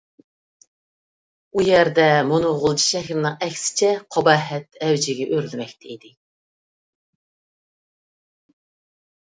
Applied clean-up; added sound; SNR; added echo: none; none; none; none.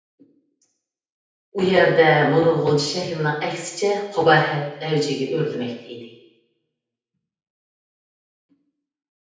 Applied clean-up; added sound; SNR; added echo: none; none; none; reverberation time 0.9 s.